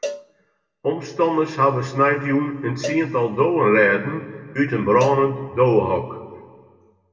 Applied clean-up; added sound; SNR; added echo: none; Cowbell; 16 dB; reverberation time 1.2 s.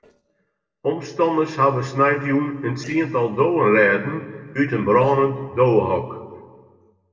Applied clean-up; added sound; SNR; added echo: neural separator model SepFormer DNS4.